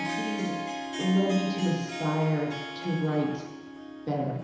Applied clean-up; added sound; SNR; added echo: none; Harp; 6 dB; reverberation time 1.0 s.